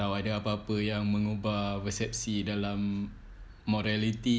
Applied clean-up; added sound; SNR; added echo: none; none; none; none.